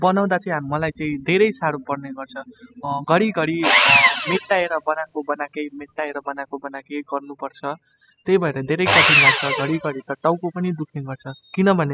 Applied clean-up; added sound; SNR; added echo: classical method spectral subtraction.